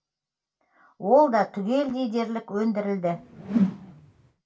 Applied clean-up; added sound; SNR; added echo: none; Whoosh, swoosh, swish; 3 dB; reverberation time 0.2 s.